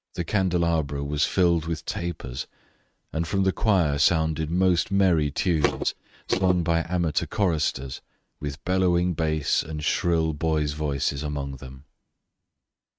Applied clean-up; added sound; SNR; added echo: neural mask model RNNoise.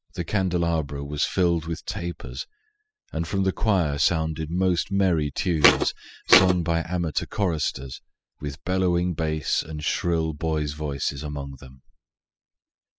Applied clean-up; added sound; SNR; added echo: classical method spectral subtraction.